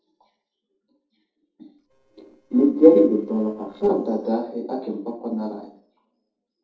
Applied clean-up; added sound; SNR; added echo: neural separator model SepFormer DNS4.